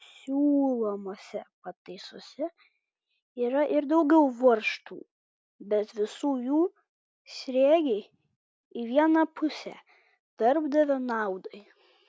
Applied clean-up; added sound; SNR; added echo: none; none; none; none.